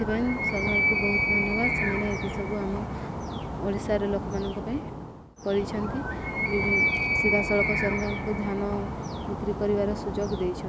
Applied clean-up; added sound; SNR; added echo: none; Animal; -1 dB; none.